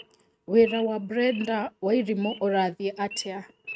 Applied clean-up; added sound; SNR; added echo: neural mask model RNNoise.